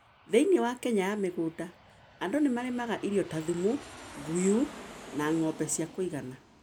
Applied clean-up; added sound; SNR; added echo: none; Aircraft; 18 dB; none.